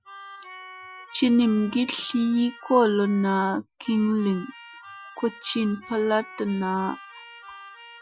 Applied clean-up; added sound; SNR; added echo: classical method Wiener filter.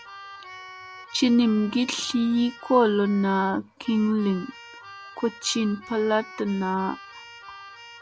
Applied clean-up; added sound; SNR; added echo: none; Keyboard (musical); 18 dB; none.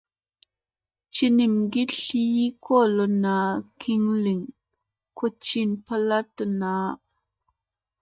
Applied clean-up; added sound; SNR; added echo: neural mask model DeepFilterNet 3.